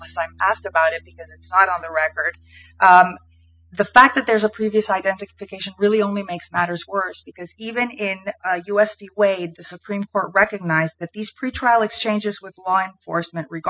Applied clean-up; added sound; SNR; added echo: classical method spectral subtraction.